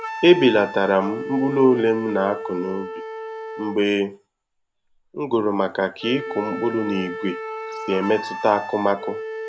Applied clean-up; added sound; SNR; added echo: none; Wind instrument, woodwind instrument; 10 dB; none.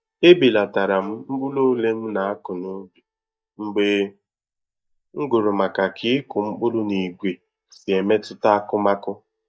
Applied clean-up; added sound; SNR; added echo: neural mask model DeepFilterNet 3.